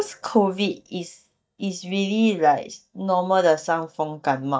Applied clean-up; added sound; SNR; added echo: neural mask model DeepFilterNet 3.